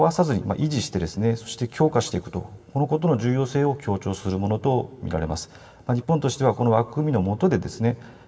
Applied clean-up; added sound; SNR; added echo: none; none; none; reverberation time 0.8 s.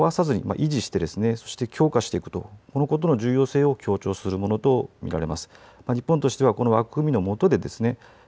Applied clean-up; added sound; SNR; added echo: none; none; none; none.